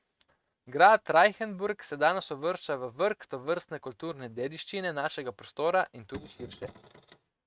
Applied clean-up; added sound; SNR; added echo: neural mask model RNNoise.